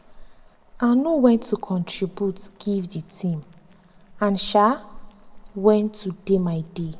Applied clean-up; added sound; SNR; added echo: none; Boiling; 20 dB; reverberation time 0.6 s.